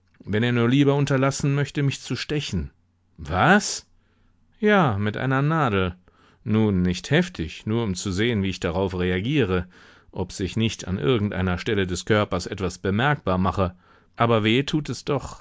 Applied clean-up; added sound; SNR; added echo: none; none; none; none.